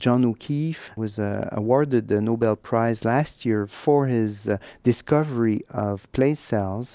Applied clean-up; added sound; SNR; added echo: none; none; none; none.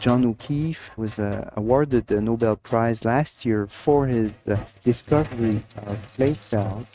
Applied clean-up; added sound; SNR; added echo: neural mask model RNNoise.